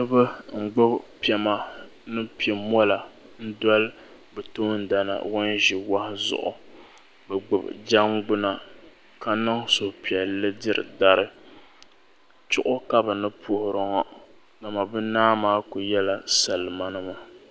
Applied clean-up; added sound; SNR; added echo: none; none; none; none.